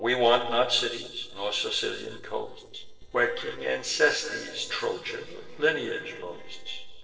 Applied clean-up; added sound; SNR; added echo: neural separator model SepFormer DNS4.